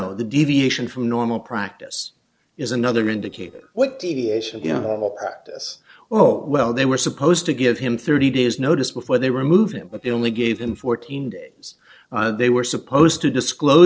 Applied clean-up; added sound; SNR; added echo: neural separator model SepFormer DNS4.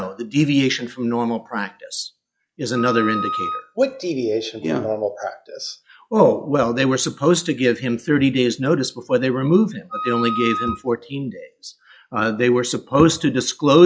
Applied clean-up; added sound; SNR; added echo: classical method log-MMSE.